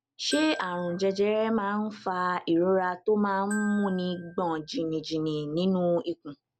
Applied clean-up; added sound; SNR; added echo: none; Glockenspiel; 18 dB; none.